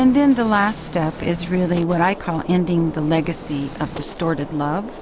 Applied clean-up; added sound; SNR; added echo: none; Gunshot, gunfire; 15 dB; none.